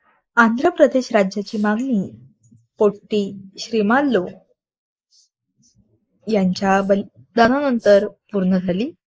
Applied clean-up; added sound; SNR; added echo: neural mask model Resemble Enhance denoiser.